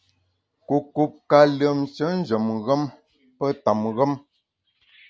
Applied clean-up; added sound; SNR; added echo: none; none; none; none.